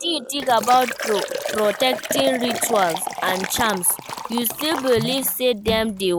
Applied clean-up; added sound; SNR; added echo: none; Liquid; 7 dB; none.